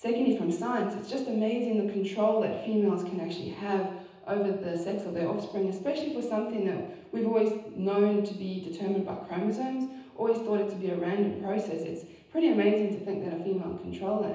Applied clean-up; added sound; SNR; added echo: none; none; none; reverberation time 0.9 s.